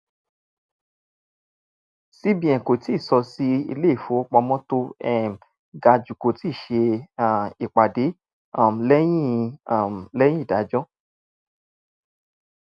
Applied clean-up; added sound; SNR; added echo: none; none; none; none.